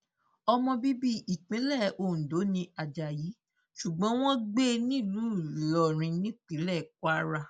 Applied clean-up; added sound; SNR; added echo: none; none; none; none.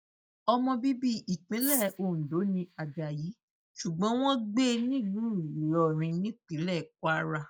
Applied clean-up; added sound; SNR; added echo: neural mask model DeepFilterNet 3.